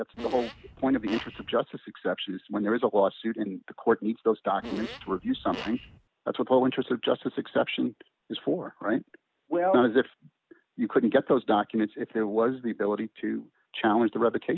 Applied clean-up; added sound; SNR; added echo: none; Fart; 13 dB; none.